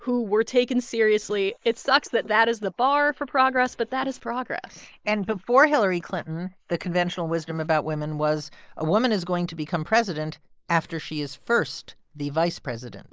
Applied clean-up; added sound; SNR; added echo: neural mask model Resemble Enhance denoiser.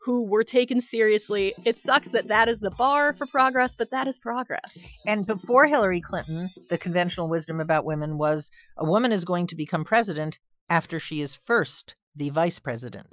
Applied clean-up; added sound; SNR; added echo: classical method Wiener filter.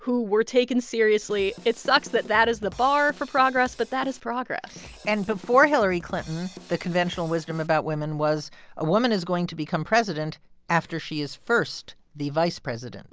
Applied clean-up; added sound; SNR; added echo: none; Drum kit; 20 dB; none.